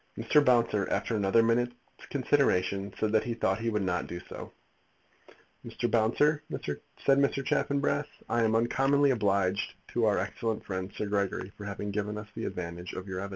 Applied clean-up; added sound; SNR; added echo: none; none; none; none.